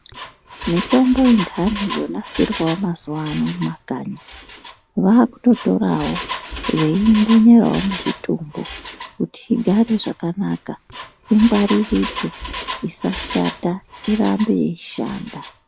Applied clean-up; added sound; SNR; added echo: none; Engine; 13 dB; none.